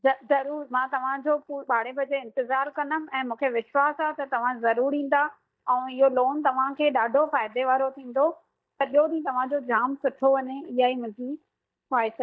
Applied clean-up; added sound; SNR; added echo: neural mask model DeepFilterNet 3.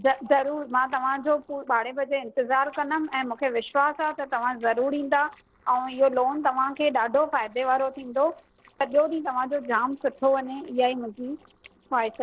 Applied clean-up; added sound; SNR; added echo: neural separator model SepFormer DNS4.